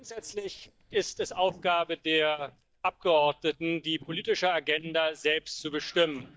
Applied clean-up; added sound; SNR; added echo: neural mask model DeepFilterNet 3.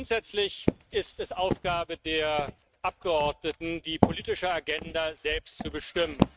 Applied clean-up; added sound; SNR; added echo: neural mask model RNNoise.